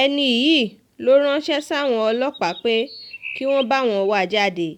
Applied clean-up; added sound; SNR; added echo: none; Chirp, tweet; 18 dB; none.